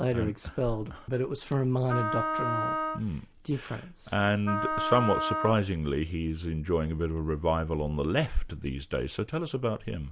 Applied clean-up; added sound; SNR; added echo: none; Wind instrument, woodwind instrument; 3 dB; none.